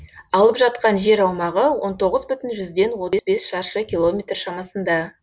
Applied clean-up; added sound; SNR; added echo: none; none; none; none.